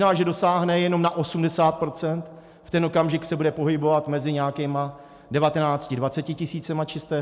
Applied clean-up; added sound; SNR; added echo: none; none; none; none.